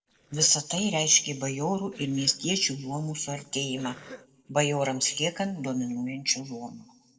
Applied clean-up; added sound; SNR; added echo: neural separator model SepFormer DNS4.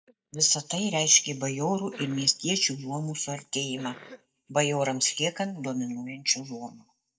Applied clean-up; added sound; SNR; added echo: neural mask model DeepFilterNet 3.